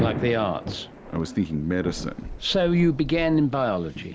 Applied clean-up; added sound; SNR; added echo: none; Thunder / Rain; 11 dB; none.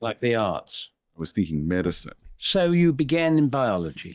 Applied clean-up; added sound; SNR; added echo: neural mask model DeepFilterNet 3.